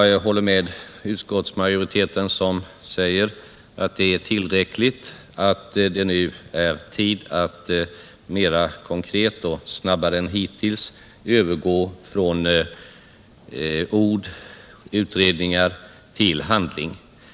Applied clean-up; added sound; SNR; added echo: none; none; none; none.